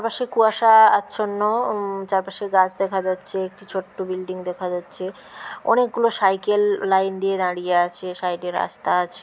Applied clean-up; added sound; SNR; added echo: none; none; none; none.